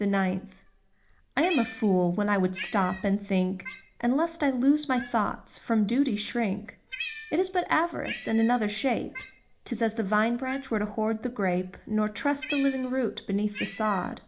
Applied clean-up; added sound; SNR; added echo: none; Cat; 16 dB; reverberation time 0.4 s.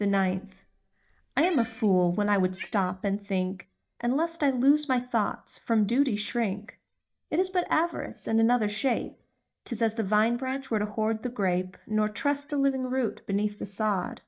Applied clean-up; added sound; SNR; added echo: neural mask model DeepFilterNet 3.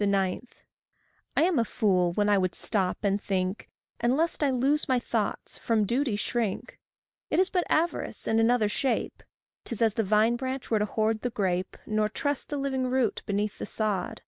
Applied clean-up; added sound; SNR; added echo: none; none; none; none.